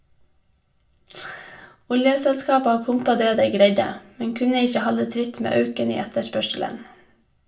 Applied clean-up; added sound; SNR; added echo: none; none; none; reverberation time 0.3 s.